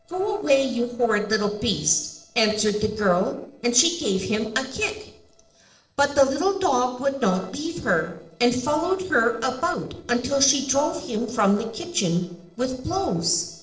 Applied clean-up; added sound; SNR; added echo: neural separator model SepFormer DNS4.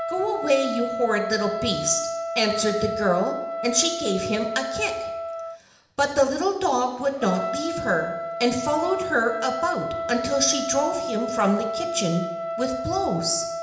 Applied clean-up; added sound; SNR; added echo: none; Trumpet; 5 dB; reverberation time 0.8 s.